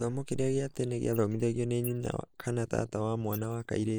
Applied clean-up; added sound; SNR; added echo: neural mask model Resemble Enhance denoiser.